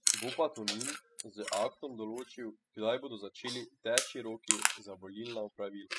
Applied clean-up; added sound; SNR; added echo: classical method spectral subtraction.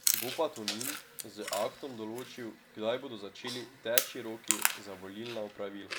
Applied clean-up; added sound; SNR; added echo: none; Chewing, mastication; -2 dB; none.